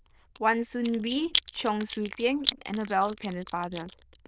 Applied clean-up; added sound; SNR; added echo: neural diffusion model UNIVERSE++.